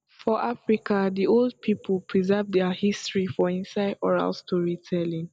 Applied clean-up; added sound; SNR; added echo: none; none; none; none.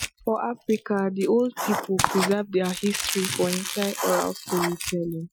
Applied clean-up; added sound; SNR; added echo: classical method Wiener filter.